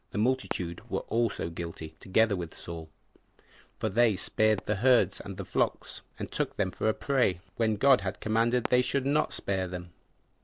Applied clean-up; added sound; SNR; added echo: neural separator model SepFormer DNS4.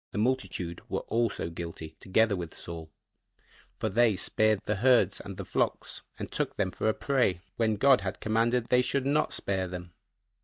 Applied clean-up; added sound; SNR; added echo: neural mask model DeepFilterNet 3.